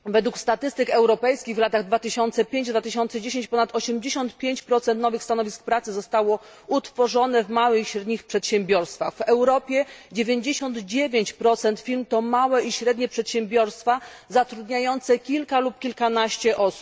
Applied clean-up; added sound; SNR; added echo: none; none; none; none.